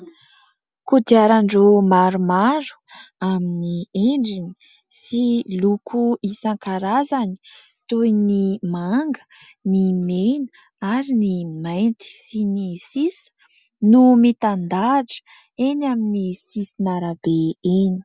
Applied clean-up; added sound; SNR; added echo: none; none; none; none.